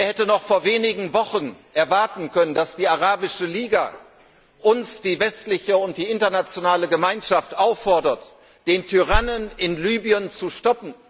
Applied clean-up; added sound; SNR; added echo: none; Thump, thud; 5 dB; none.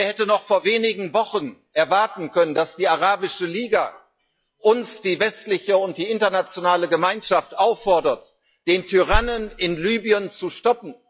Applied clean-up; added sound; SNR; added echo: classical method log-MMSE.